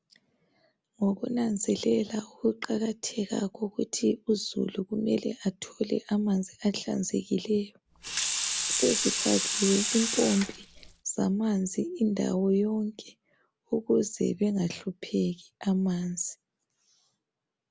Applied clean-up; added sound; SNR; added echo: none; Sink (filling or washing) / Water tap, faucet; 1 dB; none.